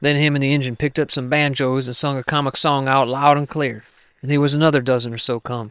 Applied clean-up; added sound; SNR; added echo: neural separator model SepFormer WHAM!.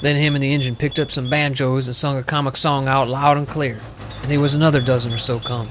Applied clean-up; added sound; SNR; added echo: none; Sink (filling or washing) + Bird; 15 dB; none.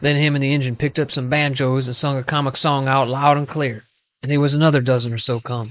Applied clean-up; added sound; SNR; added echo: neural mask model Resemble Enhance denoiser.